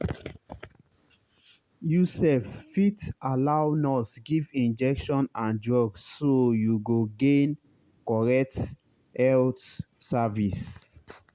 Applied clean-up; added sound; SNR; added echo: none; none; none; none.